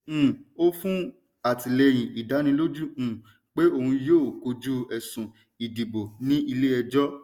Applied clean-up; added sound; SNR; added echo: none; none; none; none.